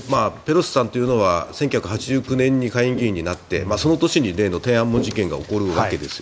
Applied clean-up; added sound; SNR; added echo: none; none; none; none.